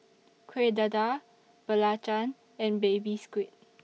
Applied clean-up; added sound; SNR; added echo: none; none; none; none.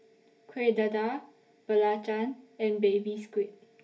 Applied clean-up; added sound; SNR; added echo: none; none; none; reverberation time 0.3 s.